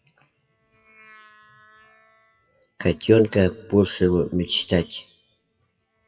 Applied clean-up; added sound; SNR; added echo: classical method WPE with log-MMSE.